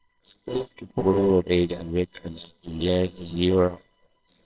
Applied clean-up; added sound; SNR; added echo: neural separator model SepFormer WHAMR!.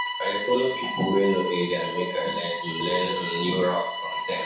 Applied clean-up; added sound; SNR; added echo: none; Bowed string instrument; 5 dB; reverberation time 0.6 s.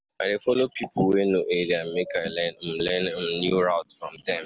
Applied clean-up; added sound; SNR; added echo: none; none; none; none.